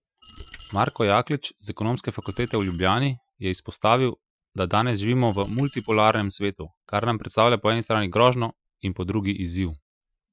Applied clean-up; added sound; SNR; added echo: classical method Wiener filter.